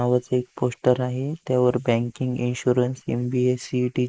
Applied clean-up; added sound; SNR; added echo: neural mask model Resemble Enhance denoiser.